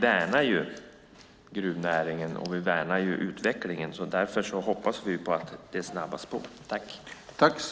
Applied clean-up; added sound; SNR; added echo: none; none; none; none.